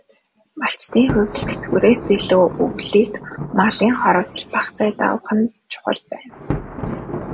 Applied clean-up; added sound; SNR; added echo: none; Thunder; 11 dB; none.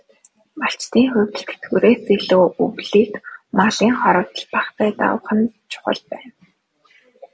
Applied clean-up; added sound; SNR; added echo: none; none; none; none.